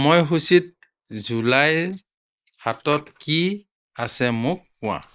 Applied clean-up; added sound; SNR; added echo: neural mask model Resemble Enhance denoiser.